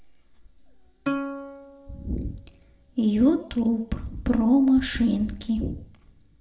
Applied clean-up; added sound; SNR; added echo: none; Plucked string instrument; 11 dB; reverberation time 0.6 s.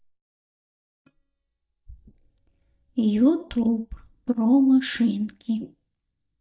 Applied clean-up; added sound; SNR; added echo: neural mask model DeepFilterNet 3.